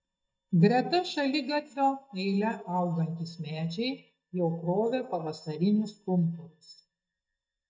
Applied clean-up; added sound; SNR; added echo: neural mask model DeepFilterNet 3.